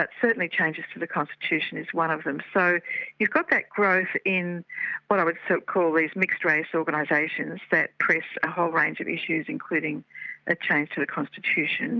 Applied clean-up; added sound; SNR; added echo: none; none; none; none.